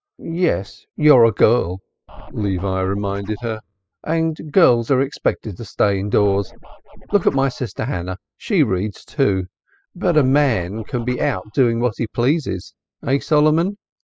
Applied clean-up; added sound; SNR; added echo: classical method spectral subtraction.